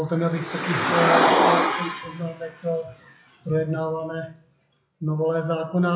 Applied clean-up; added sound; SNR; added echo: classical method WPE with log-MMSE.